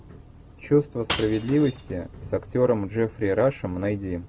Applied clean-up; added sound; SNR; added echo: none; Shatter / Crushing; 12 dB; none.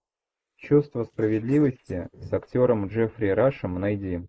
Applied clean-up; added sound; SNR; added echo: neural mask model Resemble Enhance denoiser.